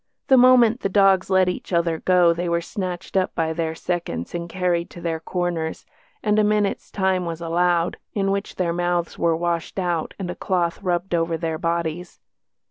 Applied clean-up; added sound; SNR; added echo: none; none; none; none.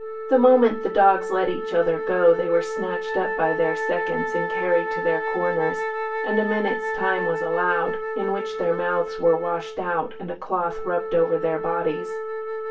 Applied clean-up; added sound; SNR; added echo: none; Wind instrument, woodwind instrument; 5 dB; reverberation time 0.2 s.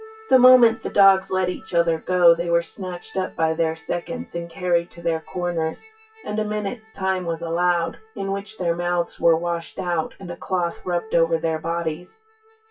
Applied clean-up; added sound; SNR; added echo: classical method WPE with log-MMSE.